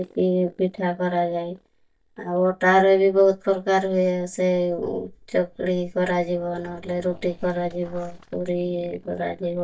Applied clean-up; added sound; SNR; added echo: neural mask model DeepFilterNet 3.